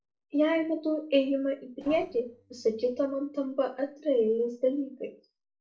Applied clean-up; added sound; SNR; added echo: neural separator model SepFormer DNS4.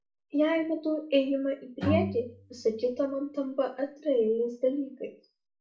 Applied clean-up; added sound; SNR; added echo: none; Bowed string instrument; 6 dB; reverberation time 0.3 s.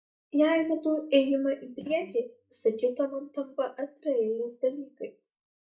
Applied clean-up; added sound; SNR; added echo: neural mask model DeepFilterNet 3.